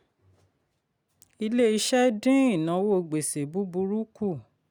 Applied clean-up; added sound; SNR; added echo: none; none; none; none.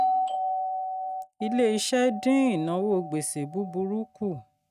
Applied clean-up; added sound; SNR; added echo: neural mask model RNNoise.